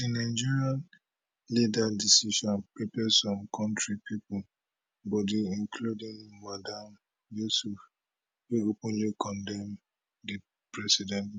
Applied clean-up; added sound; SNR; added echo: none; none; none; none.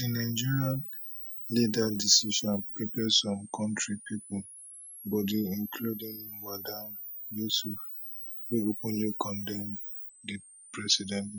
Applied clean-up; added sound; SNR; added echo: none; Camera; 9 dB; none.